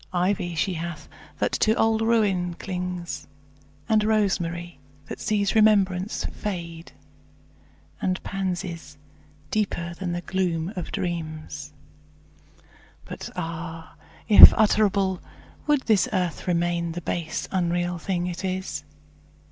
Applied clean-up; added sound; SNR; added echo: none; none; none; none.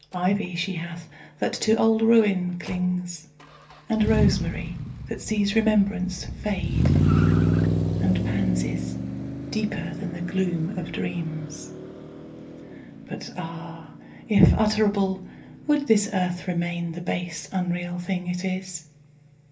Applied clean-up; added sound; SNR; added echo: none; Motor vehicle (road); 3 dB; reverberation time 0.3 s.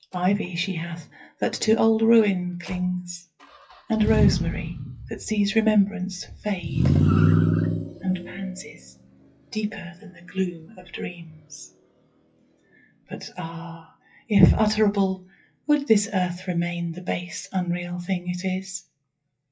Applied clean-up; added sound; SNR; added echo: classical method WPE with log-MMSE.